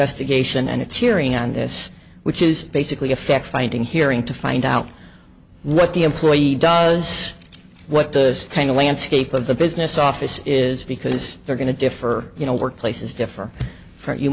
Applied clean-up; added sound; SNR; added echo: none; none; none; none.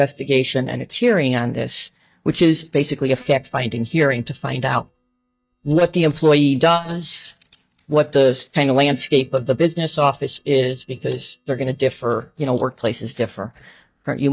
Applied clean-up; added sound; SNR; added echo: neural mask model DeepFilterNet 3.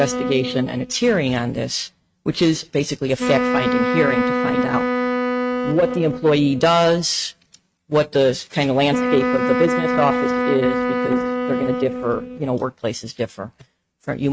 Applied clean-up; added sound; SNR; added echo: neural mask model RNNoise.